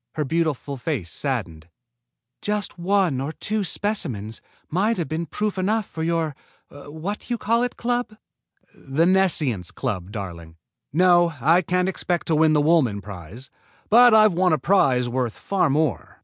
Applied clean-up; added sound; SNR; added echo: none; none; none; none.